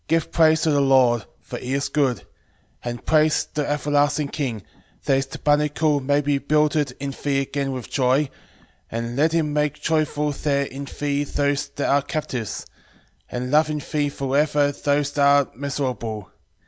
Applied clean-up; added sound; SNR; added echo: none; none; none; none.